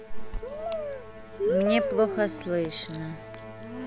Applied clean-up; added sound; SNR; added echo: none; Musical instrument; 16 dB; none.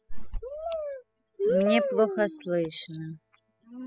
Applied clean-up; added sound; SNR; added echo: classical method spectral subtraction.